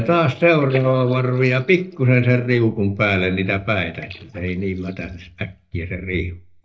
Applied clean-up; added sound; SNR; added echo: neural mask model DeepFilterNet 3.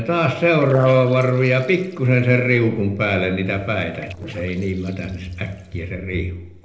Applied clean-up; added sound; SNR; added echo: neural separator model SepFormer DNS4.